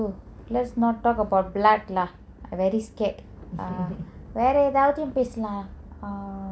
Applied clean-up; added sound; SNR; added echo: none; none; none; none.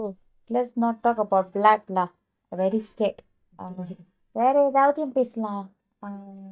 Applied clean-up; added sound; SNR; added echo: neural mask model DeepFilterNet 3.